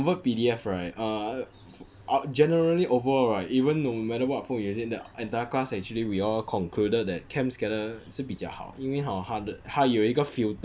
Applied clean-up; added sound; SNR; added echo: none; none; none; none.